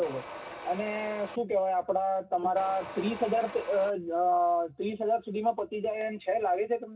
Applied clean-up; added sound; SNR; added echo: none; Mechanisms; 12 dB; reverberation time 0.4 s.